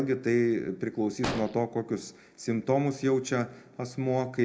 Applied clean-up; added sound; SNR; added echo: none; Explosion; 9 dB; reverberation time 0.3 s.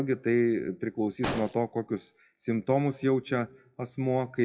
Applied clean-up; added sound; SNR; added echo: classical method WPE with log-MMSE.